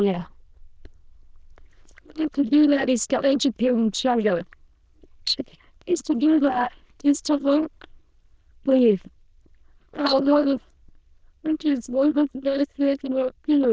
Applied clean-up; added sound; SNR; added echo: neural diffusion model UNIVERSE++.